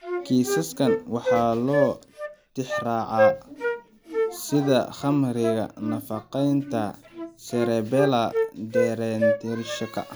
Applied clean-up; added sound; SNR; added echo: none; Wind instrument, woodwind instrument; 2 dB; none.